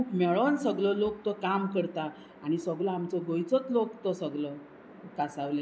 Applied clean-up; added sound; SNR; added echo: none; none; none; none.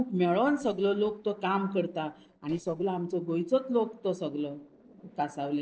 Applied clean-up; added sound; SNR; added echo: neural separator model SepFormer DNS4.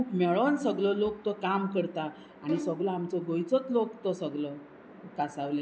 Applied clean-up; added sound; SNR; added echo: none; Bowed string instrument; 14 dB; none.